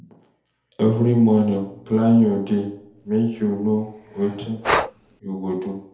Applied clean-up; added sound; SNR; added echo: none; Breathing; 7 dB; reverberation time 2.1 s.